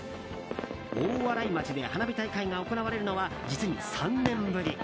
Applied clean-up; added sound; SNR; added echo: none; Brass instrument; 18 dB; none.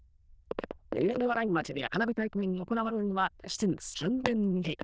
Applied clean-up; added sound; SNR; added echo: neural diffusion model UNIVERSE++.